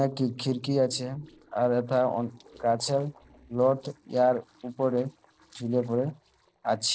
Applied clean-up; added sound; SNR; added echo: neural separator model SepFormer DNS4.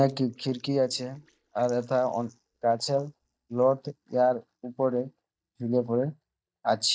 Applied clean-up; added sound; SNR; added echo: neural mask model DeepFilterNet 3.